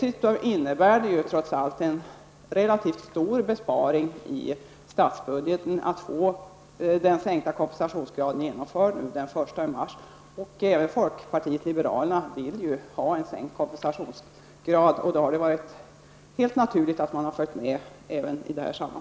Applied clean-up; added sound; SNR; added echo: none; none; none; none.